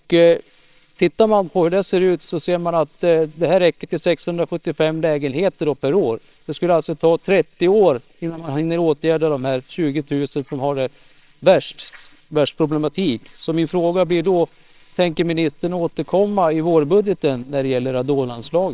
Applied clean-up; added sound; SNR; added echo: neural separator model SepFormer WHAMR!.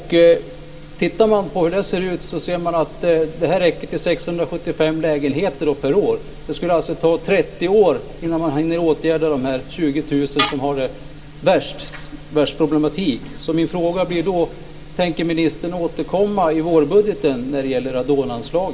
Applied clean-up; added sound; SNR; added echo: none; Tools; 6 dB; reverberation time 3.0 s.